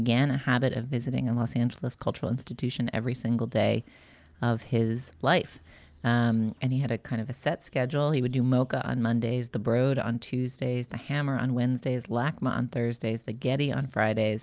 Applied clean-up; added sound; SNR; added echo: none; none; none; none.